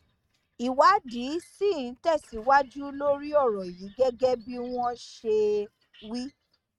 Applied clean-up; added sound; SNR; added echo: neural mask model RNNoise.